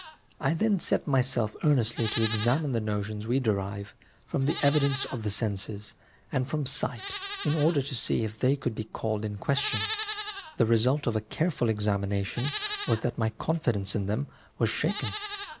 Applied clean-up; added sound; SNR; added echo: none; Livestock, farm animals, working animals; 13 dB; none.